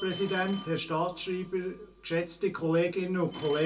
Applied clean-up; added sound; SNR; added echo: none; Telephone; 16 dB; reverberation time 0.2 s.